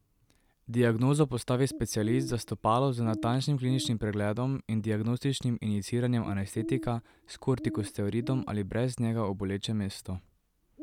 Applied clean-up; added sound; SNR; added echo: none; Bird; 15 dB; none.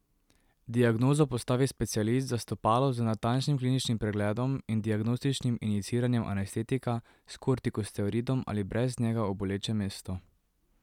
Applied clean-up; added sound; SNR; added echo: none; none; none; none.